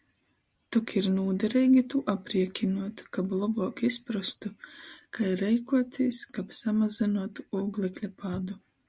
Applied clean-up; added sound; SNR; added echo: none; none; none; none.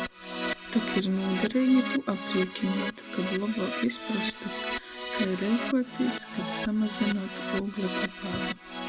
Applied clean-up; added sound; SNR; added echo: none; Keyboard (musical); 5 dB; none.